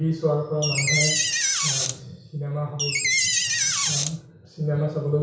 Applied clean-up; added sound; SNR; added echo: none; Door; -4 dB; reverberation time 0.6 s.